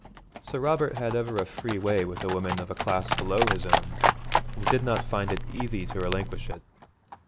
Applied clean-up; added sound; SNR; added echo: none; Livestock, farm animals, working animals + Crackle; 0 dB; none.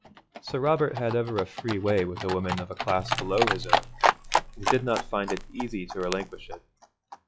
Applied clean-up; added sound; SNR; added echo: classical method log-MMSE.